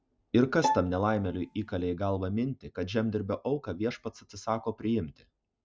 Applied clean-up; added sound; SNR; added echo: none; Bowed string instrument; 4 dB; none.